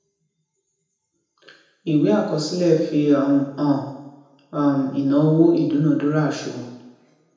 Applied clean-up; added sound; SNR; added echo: none; none; none; reverberation time 0.9 s.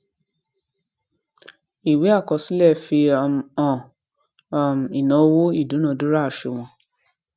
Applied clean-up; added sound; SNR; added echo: none; none; none; none.